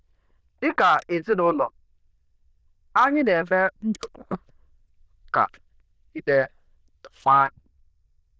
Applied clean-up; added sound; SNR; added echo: neural diffusion model UNIVERSE++.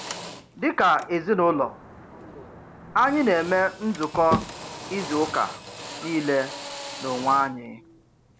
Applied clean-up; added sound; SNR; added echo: none; Drill + Sliding door; 12 dB; none.